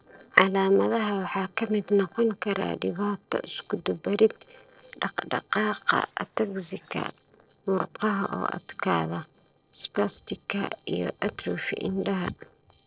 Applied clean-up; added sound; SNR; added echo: neural separator model SepFormer DNS4.